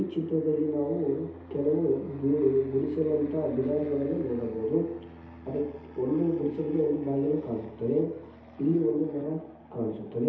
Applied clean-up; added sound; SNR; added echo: none; Fixed-wing aircraft, airplane; 19 dB; reverberation time 0.8 s.